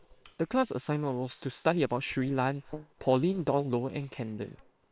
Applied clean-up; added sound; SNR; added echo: neural separator model SepFormer WHAM!.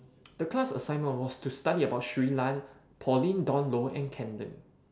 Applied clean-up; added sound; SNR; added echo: none; none; none; none.